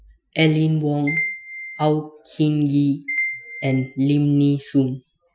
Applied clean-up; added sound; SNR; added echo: classical method Wiener filter.